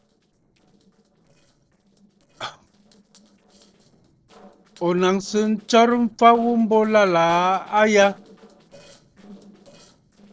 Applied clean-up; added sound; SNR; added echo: neural separator model SepFormer DNS4.